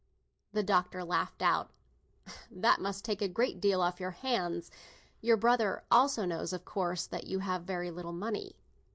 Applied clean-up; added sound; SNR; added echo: none; none; none; none.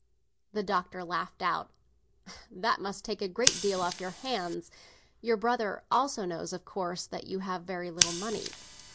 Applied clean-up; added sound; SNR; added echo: none; Scissors; 5 dB; none.